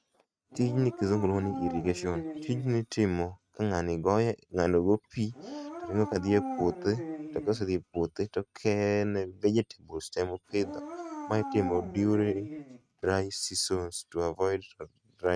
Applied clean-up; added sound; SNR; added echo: neural mask model RNNoise.